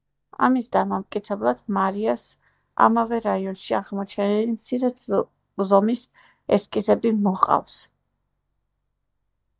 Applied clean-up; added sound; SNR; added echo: neural mask model DeepFilterNet 3.